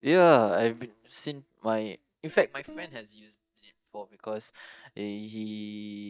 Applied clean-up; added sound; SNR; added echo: neural mask model DeepFilterNet 3.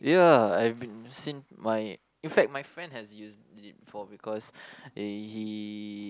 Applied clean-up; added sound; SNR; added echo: none; none; none; none.